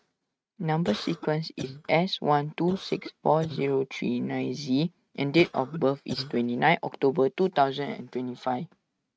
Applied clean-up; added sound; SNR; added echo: neural mask model RNNoise.